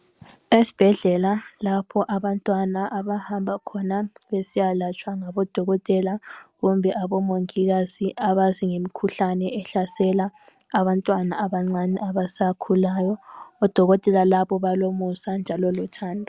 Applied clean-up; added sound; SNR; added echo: none; none; none; none.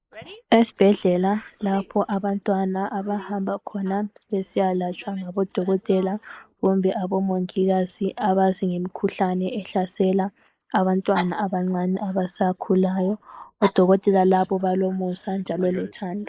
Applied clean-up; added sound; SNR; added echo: neural mask model Resemble Enhance denoiser.